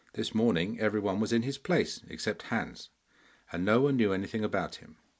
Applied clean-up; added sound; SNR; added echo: none; none; none; none.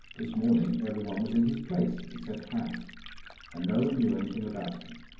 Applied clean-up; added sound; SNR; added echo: none; Liquid; 16 dB; reverberation time 0.9 s.